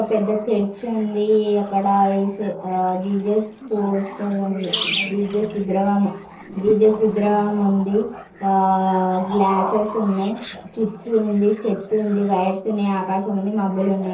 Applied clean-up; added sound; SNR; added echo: neural separator model SepFormer DNS4.